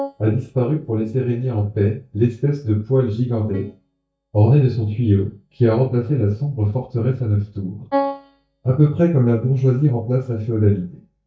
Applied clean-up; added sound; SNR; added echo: neural mask model DeepFilterNet 3.